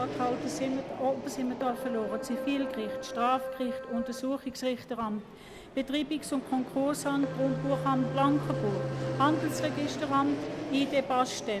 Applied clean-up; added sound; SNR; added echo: none; Fixed-wing aircraft, airplane + Keyboard (musical); 5 dB; none.